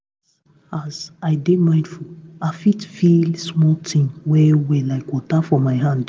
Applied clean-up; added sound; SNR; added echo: none; none; none; none.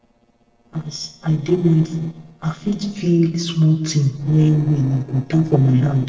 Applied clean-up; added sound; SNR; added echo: neural separator model SepFormer DNS4.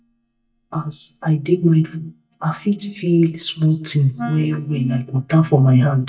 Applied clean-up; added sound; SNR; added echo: neural mask model DeepFilterNet 3.